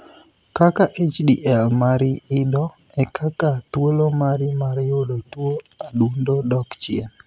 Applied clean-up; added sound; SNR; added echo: none; none; none; none.